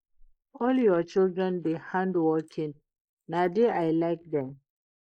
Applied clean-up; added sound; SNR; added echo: neural mask model Resemble Enhance denoiser.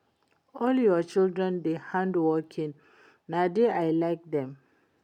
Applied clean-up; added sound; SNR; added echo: none; none; none; none.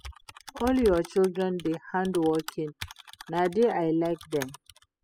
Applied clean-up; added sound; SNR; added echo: classical method spectral subtraction.